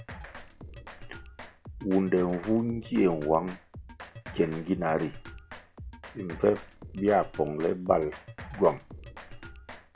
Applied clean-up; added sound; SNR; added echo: none; Drum kit; 15 dB; none.